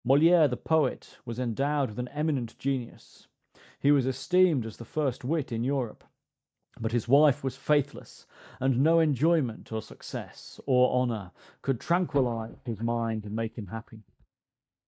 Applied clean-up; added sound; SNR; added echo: neural mask model DeepFilterNet 3.